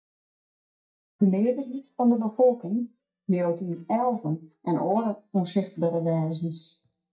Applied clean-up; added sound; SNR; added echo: neural mask model DeepFilterNet 3.